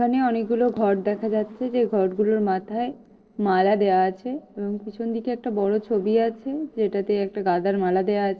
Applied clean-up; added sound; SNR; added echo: neural separator model SepFormer DNS4.